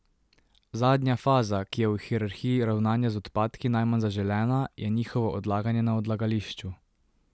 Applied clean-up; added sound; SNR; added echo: none; none; none; none.